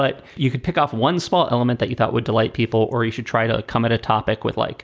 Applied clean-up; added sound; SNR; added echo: none; none; none; none.